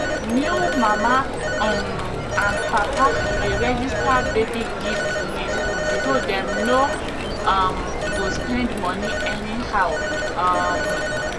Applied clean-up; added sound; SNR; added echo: none; Telephone; -1 dB; none.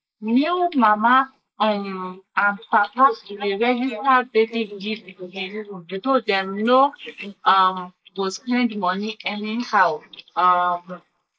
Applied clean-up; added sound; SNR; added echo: neural mask model Resemble Enhance denoiser.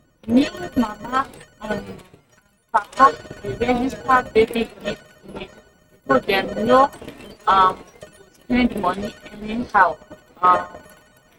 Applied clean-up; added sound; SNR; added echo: neural mask model RNNoise.